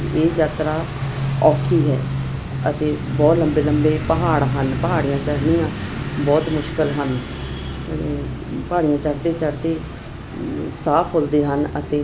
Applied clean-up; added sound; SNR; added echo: none; none; none; none.